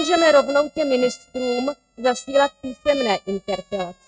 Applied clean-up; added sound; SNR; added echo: neural mask model RNNoise.